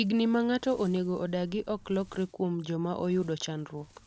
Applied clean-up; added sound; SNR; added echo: none; Wind; 19 dB; none.